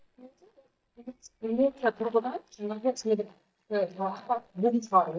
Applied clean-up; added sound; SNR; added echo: neural mask model DeepFilterNet 3.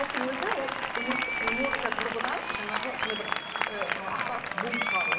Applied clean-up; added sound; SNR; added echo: none; Applause; -4 dB; reverberation time 1.1 s.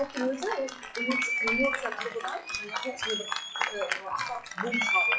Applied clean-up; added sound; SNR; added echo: classical method WPE with log-MMSE.